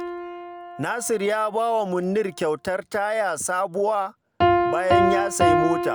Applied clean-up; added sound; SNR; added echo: none; Piano; 0 dB; none.